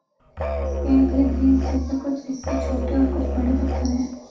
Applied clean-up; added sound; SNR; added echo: none; Musical instrument; 2 dB; reverberation time 0.7 s.